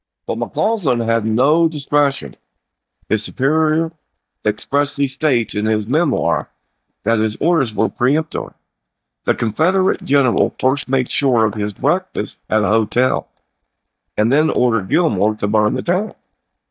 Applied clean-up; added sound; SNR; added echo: neural mask model DeepFilterNet 3.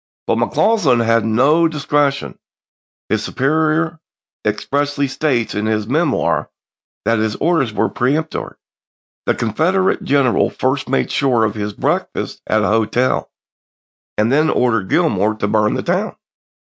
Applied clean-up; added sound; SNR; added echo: none; none; none; none.